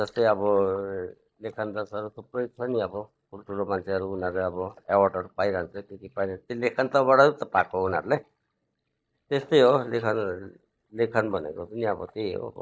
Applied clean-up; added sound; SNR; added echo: neural mask model DeepFilterNet 3.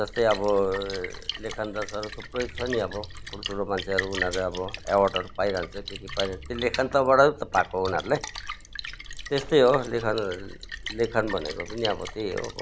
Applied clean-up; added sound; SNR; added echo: none; Splash, splatter; 10 dB; none.